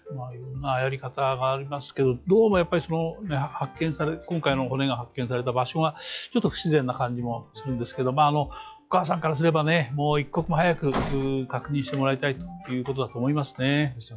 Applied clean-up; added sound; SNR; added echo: classical method log-MMSE.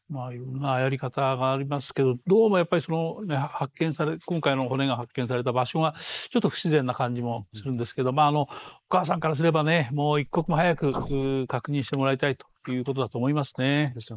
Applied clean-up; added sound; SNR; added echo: neural mask model Resemble Enhance denoiser.